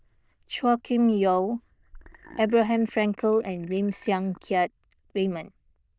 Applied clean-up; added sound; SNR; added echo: neural diffusion model UNIVERSE++.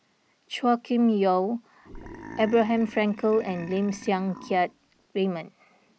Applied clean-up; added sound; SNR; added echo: none; Burping, eructation; 17 dB; none.